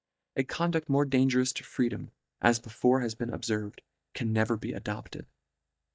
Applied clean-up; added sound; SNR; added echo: neural mask model DeepFilterNet 3.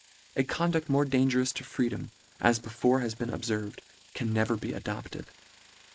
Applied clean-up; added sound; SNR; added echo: neural mask model Resemble Enhance denoiser.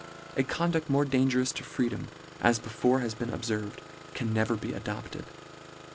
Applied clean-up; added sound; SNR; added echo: none; Engine starting; 17 dB; none.